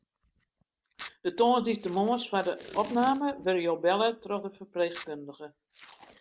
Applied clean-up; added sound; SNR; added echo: none; Packing tape, duct tape; 18 dB; none.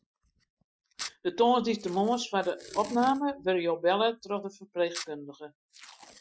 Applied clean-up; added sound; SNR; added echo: classical method Wiener filter.